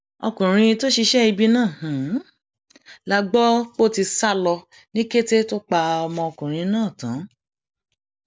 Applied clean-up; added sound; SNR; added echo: none; none; none; none.